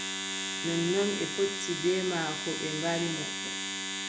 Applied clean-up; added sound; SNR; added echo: none; Domestic sounds, home sounds; 2 dB; none.